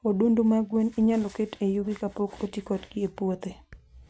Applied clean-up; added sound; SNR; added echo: none; none; none; none.